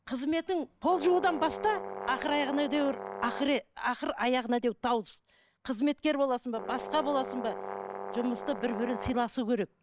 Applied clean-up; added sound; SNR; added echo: none; Brass instrument; 9 dB; none.